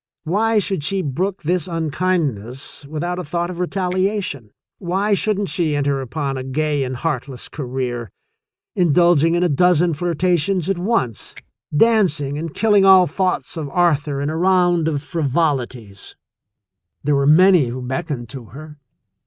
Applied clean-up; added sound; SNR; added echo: neural mask model RNNoise.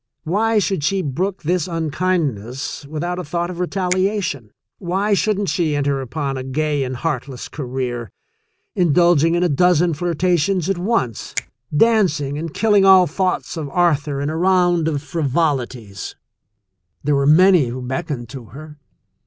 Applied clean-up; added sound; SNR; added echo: none; Finger snapping; 17 dB; none.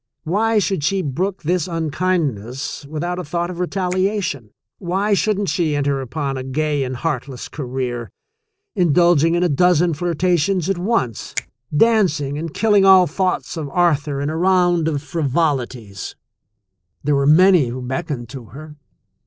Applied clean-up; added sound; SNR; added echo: neural separator model SepFormer DNS4.